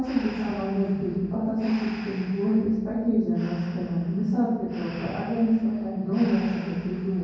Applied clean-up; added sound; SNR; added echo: none; Breathing; 20 dB; reverberation time 1.3 s.